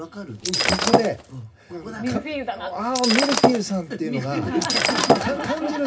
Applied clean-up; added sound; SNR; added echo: none; Shatter; -3 dB; reverberation time 0.4 s.